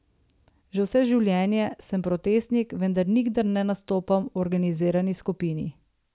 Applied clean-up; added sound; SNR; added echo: none; none; none; none.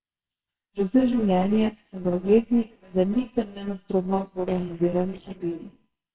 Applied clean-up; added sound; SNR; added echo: neural separator model SepFormer WHAMR!.